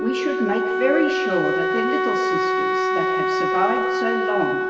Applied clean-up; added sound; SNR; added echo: none; Wind instrument, woodwind instrument; -4 dB; reverberation time 1.4 s.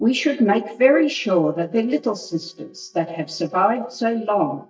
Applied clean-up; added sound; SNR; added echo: neural mask model DeepFilterNet 3.